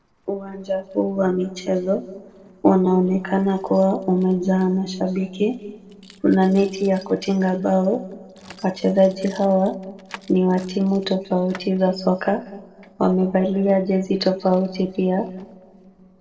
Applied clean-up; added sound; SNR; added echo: neural separator model SepFormer DNS4.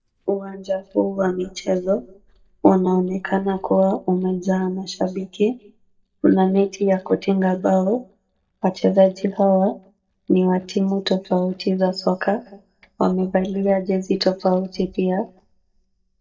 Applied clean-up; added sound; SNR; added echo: neural mask model DeepFilterNet 3.